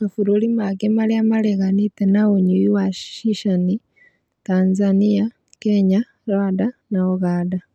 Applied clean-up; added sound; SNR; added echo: none; none; none; none.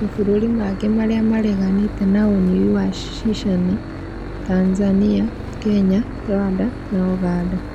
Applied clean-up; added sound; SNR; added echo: none; Engine / Boat, Water vehicle; 10 dB; none.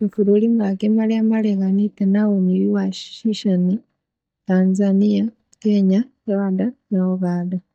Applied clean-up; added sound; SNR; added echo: neural mask model DeepFilterNet 3.